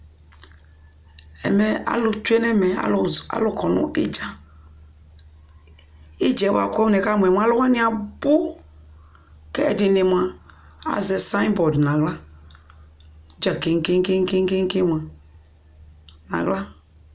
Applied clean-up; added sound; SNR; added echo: none; none; none; none.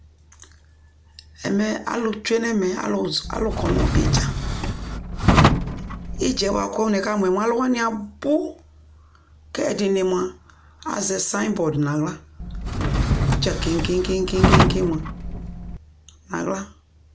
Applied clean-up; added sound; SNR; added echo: none; Drawer open or close; -3 dB; none.